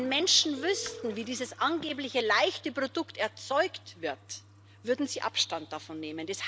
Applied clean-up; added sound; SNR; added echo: none; Telephone + Toilet flush; 19 dB; none.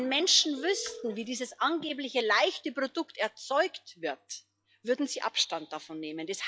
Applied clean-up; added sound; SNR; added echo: classical method log-MMSE.